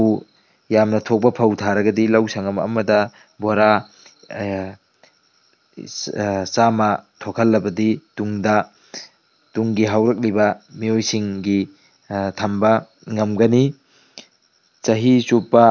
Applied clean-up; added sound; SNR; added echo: none; none; none; none.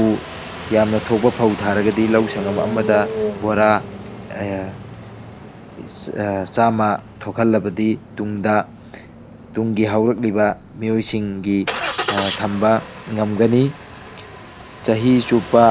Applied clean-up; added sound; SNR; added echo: none; Engine starting; 11 dB; none.